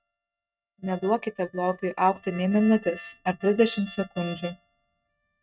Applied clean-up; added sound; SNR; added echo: neural mask model RNNoise.